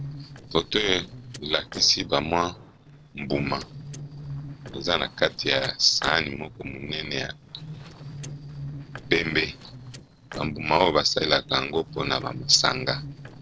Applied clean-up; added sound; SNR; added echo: neural separator model SepFormer DNS4.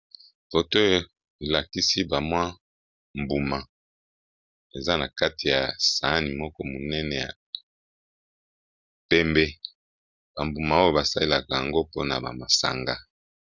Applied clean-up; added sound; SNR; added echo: none; none; none; none.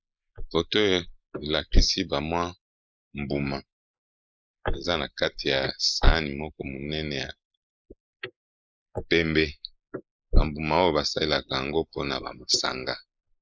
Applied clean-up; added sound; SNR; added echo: neural mask model Resemble Enhance denoiser.